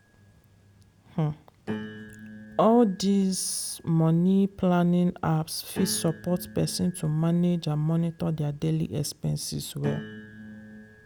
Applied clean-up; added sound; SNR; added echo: none; Piano; 16 dB; none.